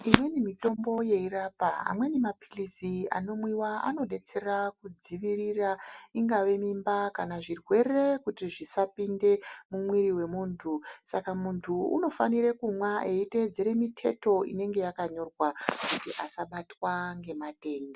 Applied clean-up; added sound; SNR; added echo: none; none; none; none.